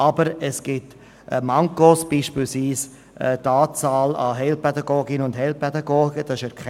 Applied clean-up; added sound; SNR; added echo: none; none; none; none.